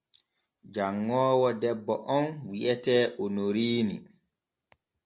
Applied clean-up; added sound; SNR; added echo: none; none; none; none.